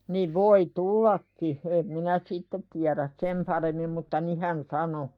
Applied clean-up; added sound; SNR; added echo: neural mask model DeepFilterNet 3.